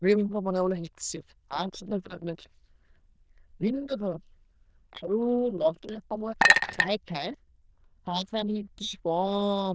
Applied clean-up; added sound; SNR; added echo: neural diffusion model UNIVERSE++.